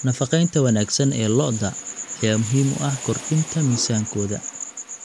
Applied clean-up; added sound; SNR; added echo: none; Rain; 20 dB; none.